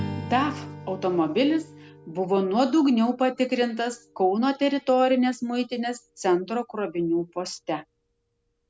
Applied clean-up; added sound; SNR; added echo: none; Strum; 17 dB; none.